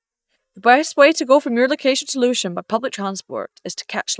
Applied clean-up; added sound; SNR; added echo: neural mask model DeepFilterNet 3.